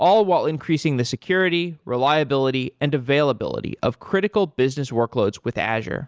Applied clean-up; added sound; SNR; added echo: none; none; none; none.